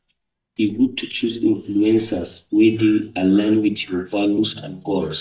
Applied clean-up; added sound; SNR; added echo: neural mask model DeepFilterNet 3.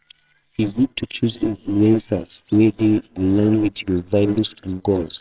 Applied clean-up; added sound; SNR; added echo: neural separator model SepFormer WHAMR!.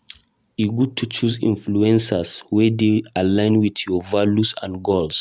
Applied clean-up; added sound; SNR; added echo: none; none; none; none.